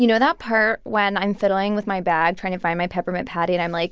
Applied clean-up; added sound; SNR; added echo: none; none; none; none.